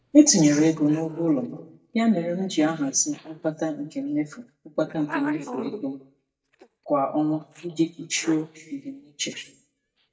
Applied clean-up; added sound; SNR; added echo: neural mask model DeepFilterNet 3.